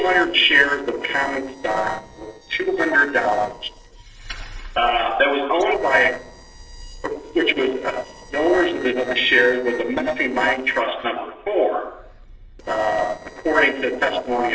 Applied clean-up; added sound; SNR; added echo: neural separator model SepFormer DNS4.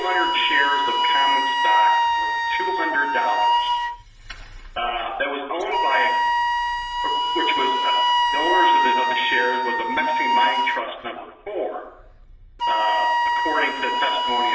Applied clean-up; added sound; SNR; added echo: none; Wind instrument, woodwind instrument; -5 dB; reverberation time 0.8 s.